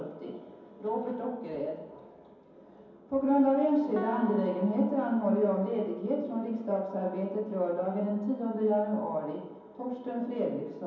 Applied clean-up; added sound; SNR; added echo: none; Piano; 17 dB; reverberation time 1.2 s.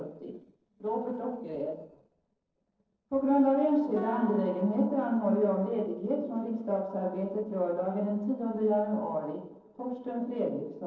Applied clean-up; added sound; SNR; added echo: neural separator model SepFormer DNS4.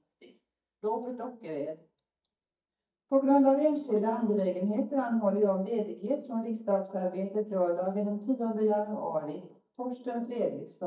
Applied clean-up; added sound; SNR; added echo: neural mask model DeepFilterNet 3.